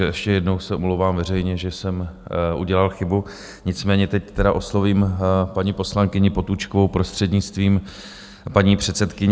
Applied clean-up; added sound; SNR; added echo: none; none; none; none.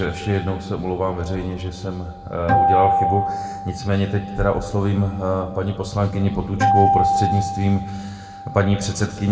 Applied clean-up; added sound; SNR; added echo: none; Acoustic guitar; 2 dB; reverberation time 1.7 s.